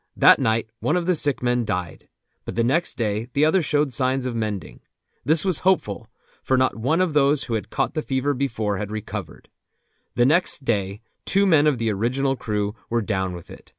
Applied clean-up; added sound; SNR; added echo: none; none; none; none.